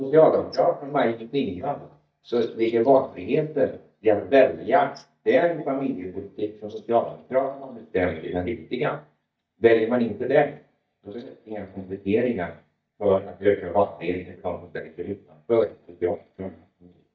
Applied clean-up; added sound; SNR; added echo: neural mask model DeepFilterNet 3.